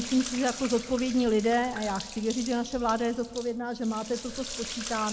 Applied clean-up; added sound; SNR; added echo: none; Sink (filling or washing); 11 dB; none.